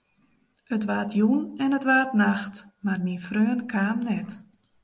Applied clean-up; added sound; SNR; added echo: none; none; none; none.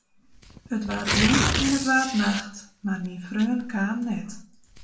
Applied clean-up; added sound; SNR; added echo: none; Tearing; 4 dB; reverberation time 0.3 s.